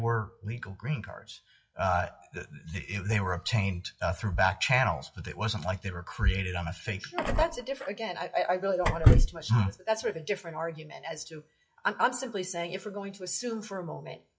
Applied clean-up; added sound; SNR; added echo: classical method WPE with log-MMSE.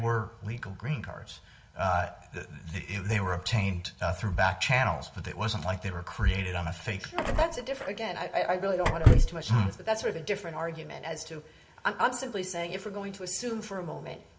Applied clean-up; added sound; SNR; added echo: none; Door / Car; -4 dB; reverberation time 0.6 s.